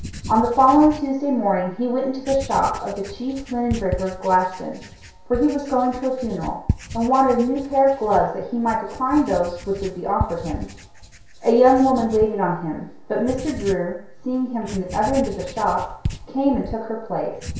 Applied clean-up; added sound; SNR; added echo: none; Writing; 12 dB; reverberation time 0.6 s.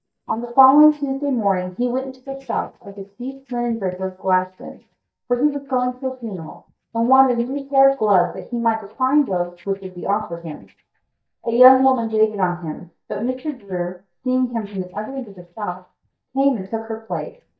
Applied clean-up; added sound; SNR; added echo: neural mask model DeepFilterNet 3.